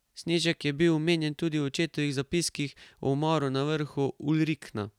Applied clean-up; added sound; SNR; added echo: none; none; none; none.